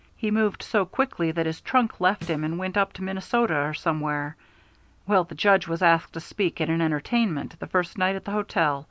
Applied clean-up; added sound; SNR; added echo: none; Snare drum; 19 dB; none.